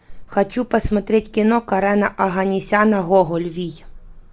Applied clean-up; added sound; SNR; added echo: none; none; none; none.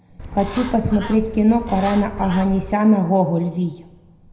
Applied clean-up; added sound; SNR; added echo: none; Bird; 11 dB; reverberation time 0.8 s.